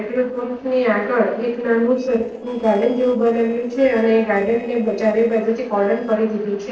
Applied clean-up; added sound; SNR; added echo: neural separator model SepFormer DNS4.